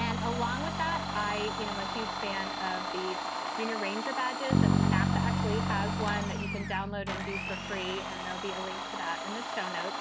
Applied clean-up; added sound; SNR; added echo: none; Domestic sounds, home sounds + Bass guitar; -4 dB; none.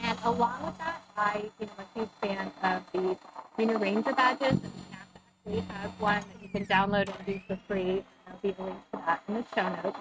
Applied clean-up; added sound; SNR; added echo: neural mask model RNNoise.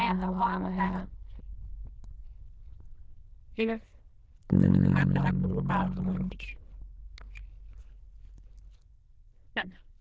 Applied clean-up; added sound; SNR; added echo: neural diffusion model UNIVERSE++.